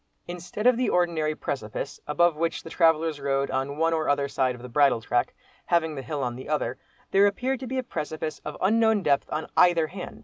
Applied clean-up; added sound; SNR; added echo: none; none; none; none.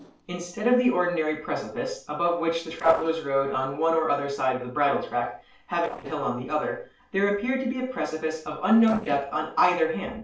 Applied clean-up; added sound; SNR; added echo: neural separator model SepFormer DNS4.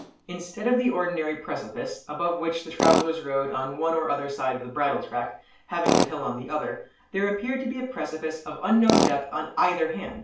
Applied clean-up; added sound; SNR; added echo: none; Tools; 4 dB; reverberation time 0.4 s.